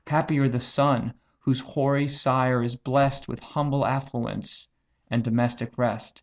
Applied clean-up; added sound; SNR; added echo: none; none; none; none.